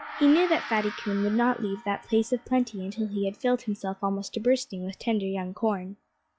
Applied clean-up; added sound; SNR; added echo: classical method log-MMSE.